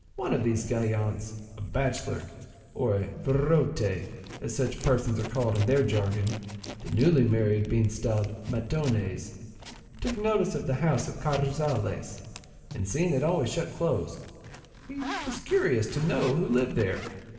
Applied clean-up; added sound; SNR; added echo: none; Zipper (clothing); 18 dB; reverberation time 2.9 s.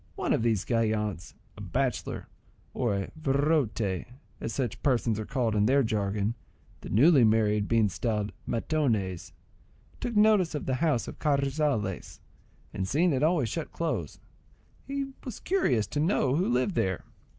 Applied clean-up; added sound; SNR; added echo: none; none; none; none.